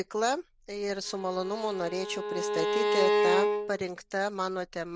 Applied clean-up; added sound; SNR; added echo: none; Bowed string instrument; -1 dB; none.